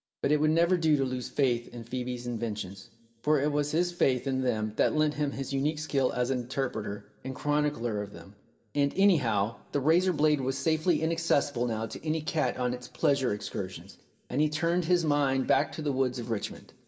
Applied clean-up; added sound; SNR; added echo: none; none; none; reverberation time 0.9 s.